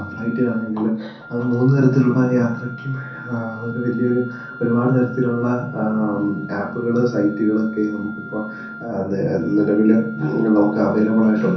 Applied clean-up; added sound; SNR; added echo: none; Wind instrument, woodwind instrument; 17 dB; reverberation time 0.6 s.